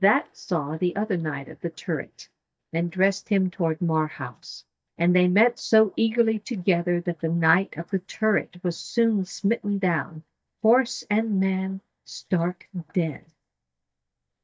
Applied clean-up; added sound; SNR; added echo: neural mask model DeepFilterNet 3.